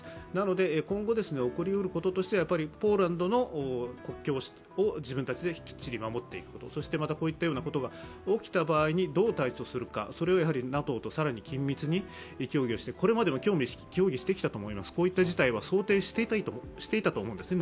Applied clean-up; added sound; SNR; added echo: none; none; none; none.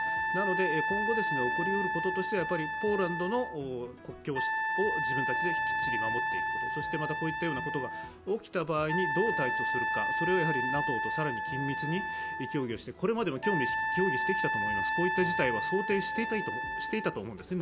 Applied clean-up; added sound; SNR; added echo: none; Wind instrument, woodwind instrument; -1 dB; none.